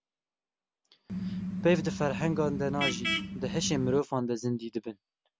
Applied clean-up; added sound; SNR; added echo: none; Vehicle horn, car horn, honking; 2 dB; none.